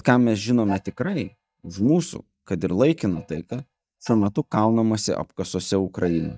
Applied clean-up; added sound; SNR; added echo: neural mask model DeepFilterNet 3.